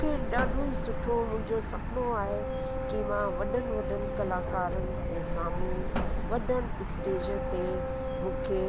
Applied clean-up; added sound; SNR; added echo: none; Wind instrument, woodwind instrument + Truck; -2 dB; none.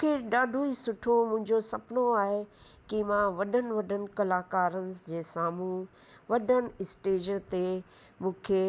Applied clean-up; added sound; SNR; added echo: none; none; none; none.